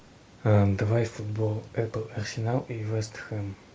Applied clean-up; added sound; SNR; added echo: none; none; none; none.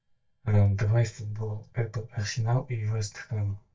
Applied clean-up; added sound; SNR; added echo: neural mask model DeepFilterNet 3.